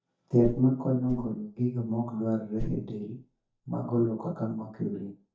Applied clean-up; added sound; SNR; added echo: neural mask model DeepFilterNet 3.